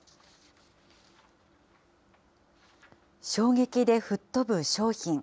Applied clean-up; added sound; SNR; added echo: none; none; none; none.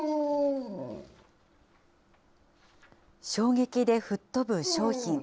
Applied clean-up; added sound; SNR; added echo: none; Dog; 4 dB; none.